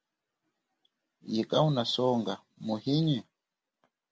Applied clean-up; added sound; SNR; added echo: none; none; none; none.